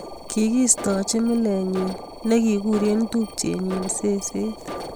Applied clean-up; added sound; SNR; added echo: none; Alarm; 13 dB; none.